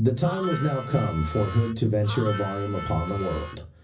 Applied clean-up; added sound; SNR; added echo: none; Harmonica; 11 dB; reverberation time 0.4 s.